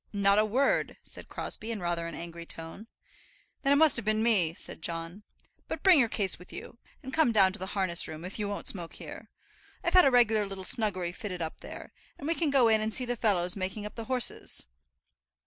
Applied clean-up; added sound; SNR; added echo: none; none; none; none.